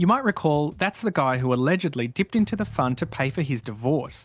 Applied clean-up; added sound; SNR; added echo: none; none; none; none.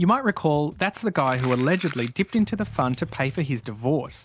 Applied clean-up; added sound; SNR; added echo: none; Crumpling, crinkling; 19 dB; none.